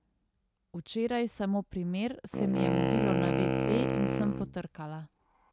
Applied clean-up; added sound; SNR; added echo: none; Wind instrument, woodwind instrument; -2 dB; none.